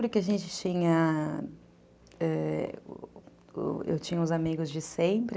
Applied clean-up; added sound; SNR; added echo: none; none; none; none.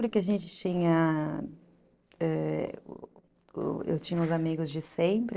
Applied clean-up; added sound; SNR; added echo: neural separator model SepFormer DNS4.